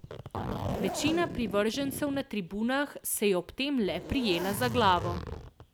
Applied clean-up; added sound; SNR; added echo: none; Zipper (clothing); 8 dB; none.